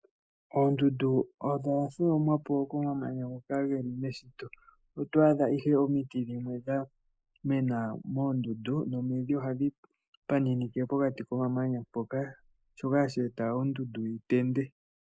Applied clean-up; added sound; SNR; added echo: neural mask model Resemble Enhance denoiser.